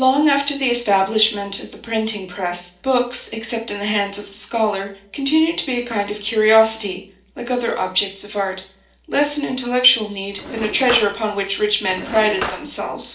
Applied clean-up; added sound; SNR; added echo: neural separator model SepFormer DNS4.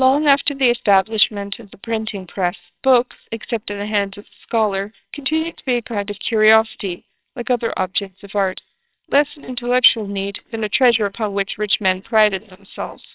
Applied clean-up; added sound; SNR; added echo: neural separator model SepFormer WHAMR!.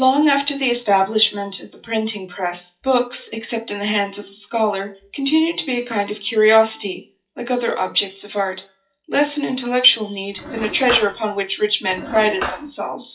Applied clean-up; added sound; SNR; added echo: classical method WPE with log-MMSE.